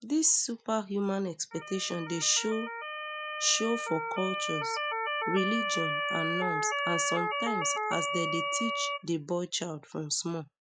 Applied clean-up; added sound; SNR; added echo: classical method log-MMSE.